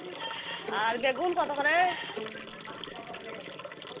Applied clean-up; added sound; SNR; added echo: none; Bowed string instrument + Liquid; 9 dB; none.